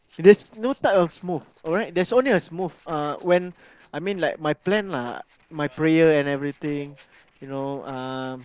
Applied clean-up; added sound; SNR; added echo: neural separator model SepFormer DNS4.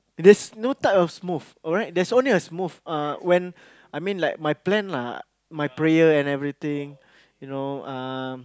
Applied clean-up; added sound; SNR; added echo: none; none; none; none.